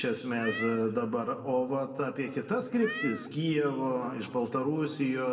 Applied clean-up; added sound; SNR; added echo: none; Meow; 13 dB; reverberation time 1.9 s.